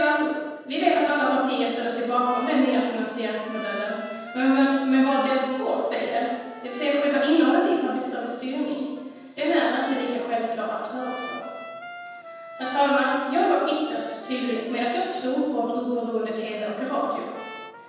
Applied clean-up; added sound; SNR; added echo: none; Trumpet; 18 dB; reverberation time 1.2 s.